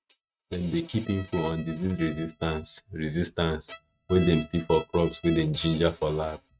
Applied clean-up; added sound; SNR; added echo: neural mask model RNNoise.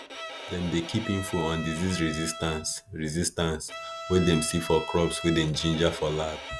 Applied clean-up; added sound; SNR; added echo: none; Bowed string instrument; 11 dB; none.